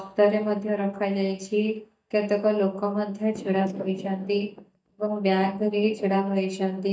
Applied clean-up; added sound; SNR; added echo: neural mask model DeepFilterNet 3.